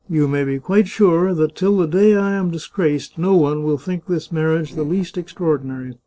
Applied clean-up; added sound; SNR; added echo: neural separator model SepFormer DNS4.